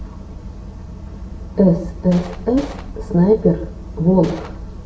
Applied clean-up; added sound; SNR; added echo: none; Gunshot, gunfire; 16 dB; reverberation time 0.6 s.